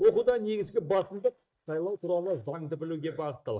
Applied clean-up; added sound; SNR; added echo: neural mask model DeepFilterNet 3.